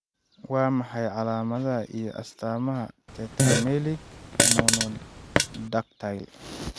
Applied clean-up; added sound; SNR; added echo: none; Fart; -5 dB; none.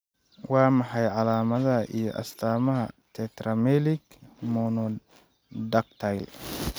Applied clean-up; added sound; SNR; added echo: none; none; none; none.